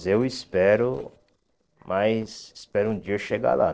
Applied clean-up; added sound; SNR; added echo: neural separator model SepFormer DNS4.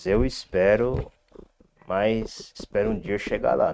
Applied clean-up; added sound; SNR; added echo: neural mask model RNNoise.